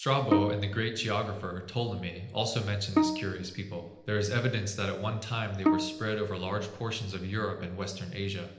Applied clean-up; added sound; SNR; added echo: none; Bowed string instrument; 1 dB; reverberation time 0.9 s.